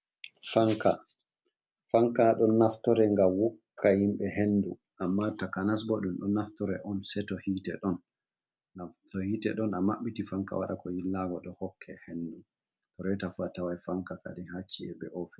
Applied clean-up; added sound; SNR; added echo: none; none; none; none.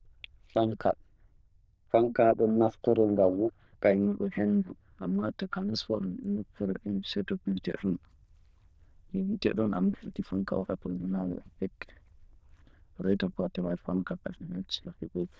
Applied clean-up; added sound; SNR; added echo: neural diffusion model UNIVERSE++.